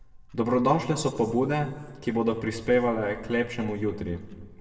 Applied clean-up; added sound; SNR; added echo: none; Clock; 20 dB; reverberation time 1.4 s.